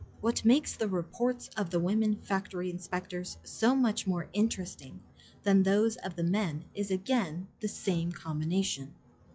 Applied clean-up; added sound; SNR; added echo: classical method log-MMSE.